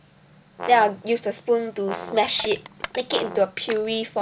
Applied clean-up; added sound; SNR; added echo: none; Crushing + Brass instrument; 13 dB; none.